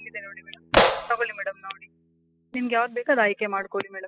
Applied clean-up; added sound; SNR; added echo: classical method spectral subtraction.